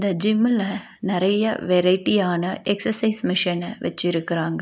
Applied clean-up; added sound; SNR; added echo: none; none; none; none.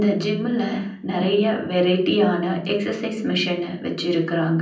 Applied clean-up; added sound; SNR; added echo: none; none; none; reverberation time 0.6 s.